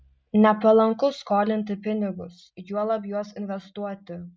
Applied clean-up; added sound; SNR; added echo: none; none; none; none.